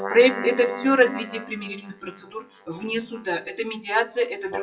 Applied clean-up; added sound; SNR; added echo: classical method WPE with log-MMSE.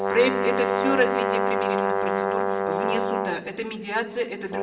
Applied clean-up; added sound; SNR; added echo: none; Brass instrument; -2 dB; reverberation time 2.1 s.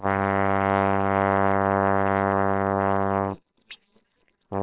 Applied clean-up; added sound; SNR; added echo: neural separator model SepFormer WHAMR!.